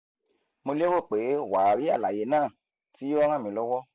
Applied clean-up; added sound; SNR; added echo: none; none; none; none.